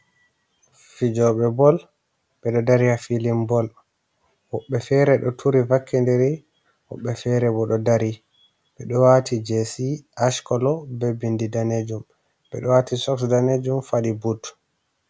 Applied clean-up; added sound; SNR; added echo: none; none; none; none.